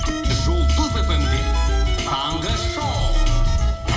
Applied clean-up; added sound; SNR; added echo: none; Wind instrument, woodwind instrument; 15 dB; reverberation time 0.5 s.